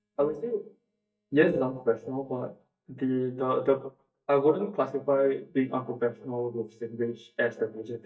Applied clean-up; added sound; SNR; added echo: neural mask model DeepFilterNet 3.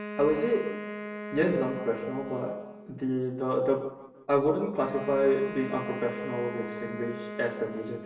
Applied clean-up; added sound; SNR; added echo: none; Wind instrument, woodwind instrument; 10 dB; reverberation time 1.0 s.